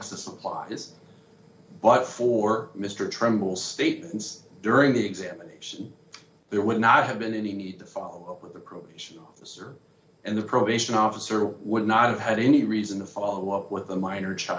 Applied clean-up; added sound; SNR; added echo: none; none; none; none.